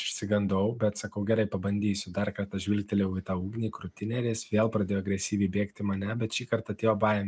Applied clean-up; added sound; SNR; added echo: none; none; none; none.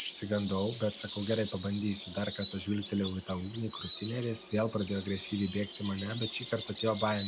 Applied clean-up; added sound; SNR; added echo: none; Insect; -4 dB; none.